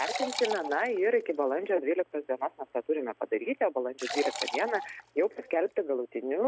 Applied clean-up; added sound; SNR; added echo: none; Liquid; 10 dB; none.